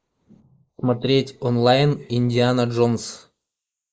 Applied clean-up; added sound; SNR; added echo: neural mask model Resemble Enhance denoiser.